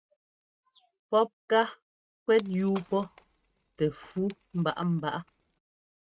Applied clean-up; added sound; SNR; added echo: neural mask model RNNoise.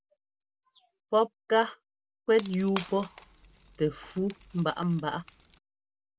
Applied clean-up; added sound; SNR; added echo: none; Wood; 16 dB; none.